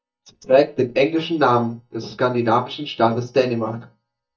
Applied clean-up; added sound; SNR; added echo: neural mask model DeepFilterNet 3.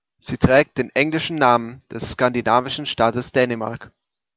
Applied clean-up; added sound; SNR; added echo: none; none; none; none.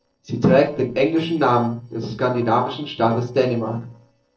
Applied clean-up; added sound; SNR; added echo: neural separator model SepFormer DNS4.